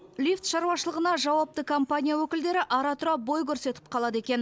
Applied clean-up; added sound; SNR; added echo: none; none; none; none.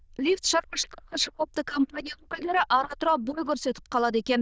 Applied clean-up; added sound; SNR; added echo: neural diffusion model UNIVERSE++.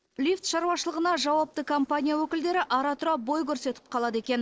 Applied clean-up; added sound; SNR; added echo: neural separator model SepFormer DNS4.